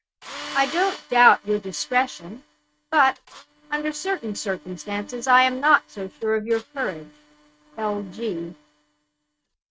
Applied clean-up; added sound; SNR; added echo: neural mask model RNNoise.